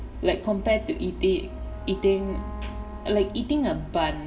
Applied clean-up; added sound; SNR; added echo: none; Wind instrument, woodwind instrument; 19 dB; reverberation time 0.8 s.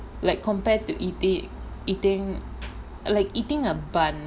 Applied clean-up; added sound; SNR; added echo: none; none; none; none.